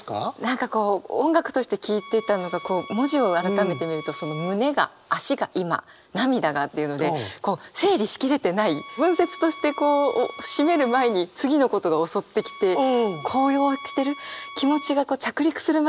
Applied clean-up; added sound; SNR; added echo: none; Bowed string instrument; 16 dB; none.